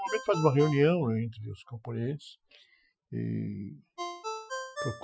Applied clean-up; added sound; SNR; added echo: classical method Wiener filter.